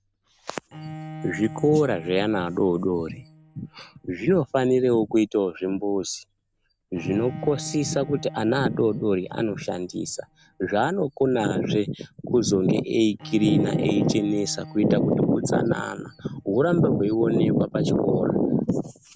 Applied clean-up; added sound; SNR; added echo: none; Bowed string instrument; 19 dB; none.